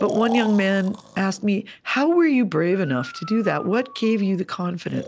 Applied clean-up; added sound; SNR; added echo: none; Breathing; 15 dB; none.